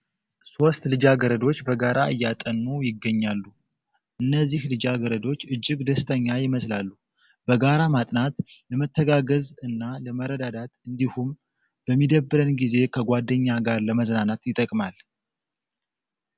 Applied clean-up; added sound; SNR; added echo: none; none; none; none.